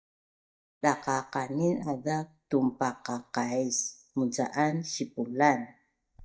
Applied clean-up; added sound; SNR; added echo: neural mask model DeepFilterNet 3.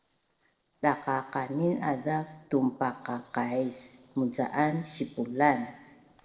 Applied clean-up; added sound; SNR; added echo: neural separator model SepFormer DNS4.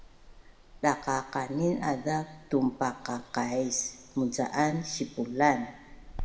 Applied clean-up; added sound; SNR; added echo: none; Water; 16 dB; reverberation time 1.0 s.